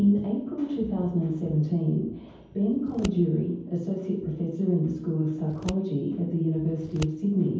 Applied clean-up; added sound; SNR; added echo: none; Scissors; 15 dB; reverberation time 0.9 s.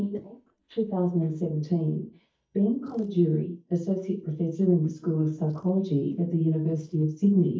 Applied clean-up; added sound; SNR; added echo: neural mask model DeepFilterNet 3.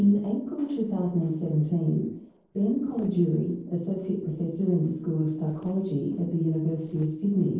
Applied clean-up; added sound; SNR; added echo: neural separator model SepFormer DNS4.